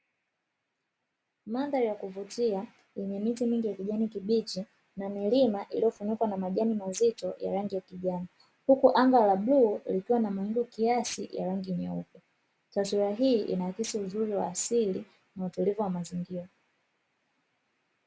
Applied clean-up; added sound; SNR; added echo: none; none; none; none.